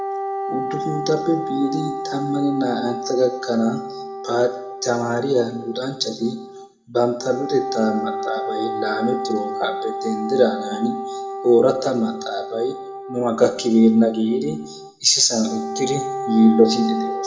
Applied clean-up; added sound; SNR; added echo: none; Wind instrument, woodwind instrument; 8 dB; reverberation time 0.7 s.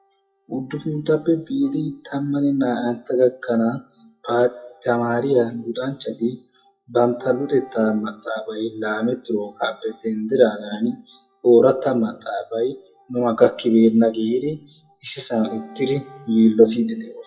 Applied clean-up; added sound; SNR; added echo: classical method WPE with log-MMSE.